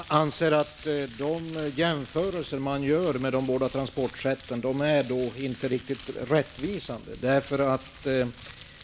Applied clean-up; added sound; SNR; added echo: none; Crumpling, crinkling; 17 dB; none.